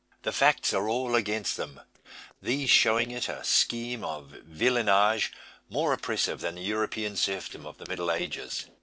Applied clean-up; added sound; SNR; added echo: neural separator model SepFormer DNS4.